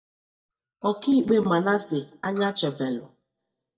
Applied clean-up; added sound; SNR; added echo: neural mask model DeepFilterNet 3.